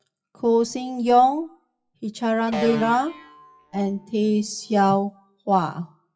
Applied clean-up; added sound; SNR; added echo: classical method WPE with log-MMSE.